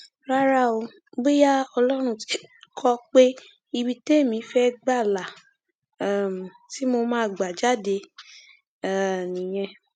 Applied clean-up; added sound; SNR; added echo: none; none; none; none.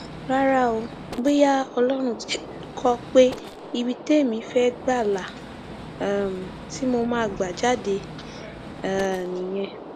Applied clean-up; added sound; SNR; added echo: none; Gunshot, gunfire; 13 dB; none.